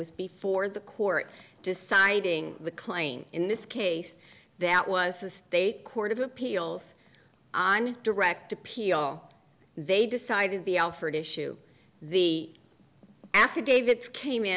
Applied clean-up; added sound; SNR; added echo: none; none; none; none.